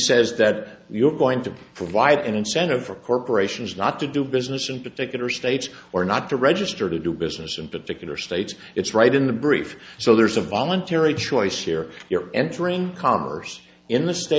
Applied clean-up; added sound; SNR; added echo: none; none; none; none.